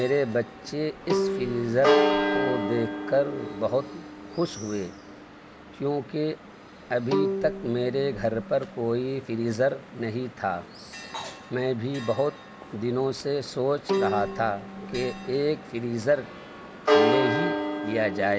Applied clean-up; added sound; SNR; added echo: none; Church bell + Bowed string instrument; 2 dB; none.